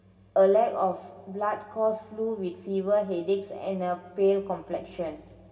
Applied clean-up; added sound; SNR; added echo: none; none; none; reverberation time 1.7 s.